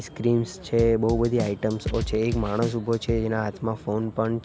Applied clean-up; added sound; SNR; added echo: none; Drum / Drum kit; 7 dB; none.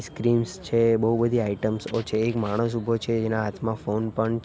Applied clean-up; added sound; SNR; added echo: none; none; none; none.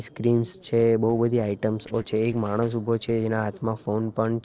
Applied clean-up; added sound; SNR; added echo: neural separator model SepFormer DNS4.